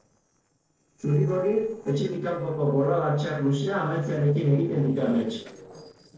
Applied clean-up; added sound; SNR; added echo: neural separator model SepFormer DNS4.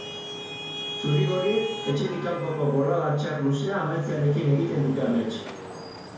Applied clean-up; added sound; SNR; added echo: none; Traffic noise, roadway noise / Vehicle horn, car horn, honking; 11 dB; reverberation time 0.5 s.